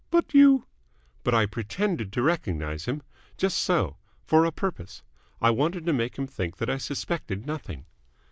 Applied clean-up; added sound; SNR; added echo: none; none; none; none.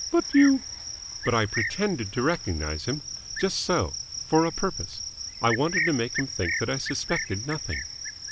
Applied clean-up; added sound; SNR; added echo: none; Cricket; 6 dB; none.